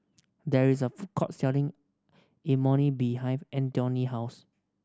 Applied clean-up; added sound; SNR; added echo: none; none; none; none.